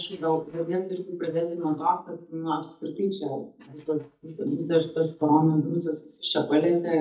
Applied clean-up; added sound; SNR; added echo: neural mask model DeepFilterNet 3.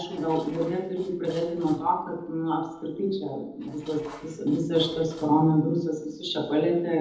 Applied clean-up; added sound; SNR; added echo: neural separator model SepFormer DNS4.